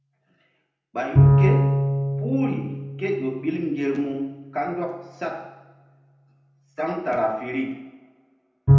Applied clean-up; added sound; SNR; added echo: none; Bowed string instrument; -5 dB; reverberation time 0.8 s.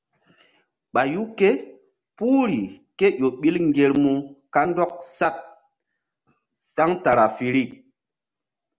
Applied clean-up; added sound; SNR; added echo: none; none; none; none.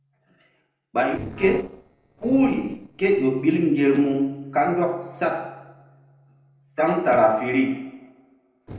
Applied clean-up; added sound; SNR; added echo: neural separator model SepFormer DNS4.